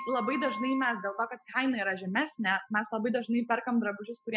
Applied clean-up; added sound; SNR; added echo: classical method spectral subtraction.